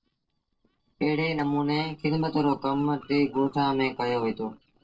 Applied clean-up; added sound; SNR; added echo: neural separator model SepFormer DNS4.